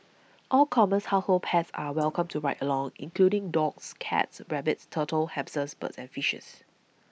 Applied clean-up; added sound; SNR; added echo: neural mask model Resemble Enhance denoiser.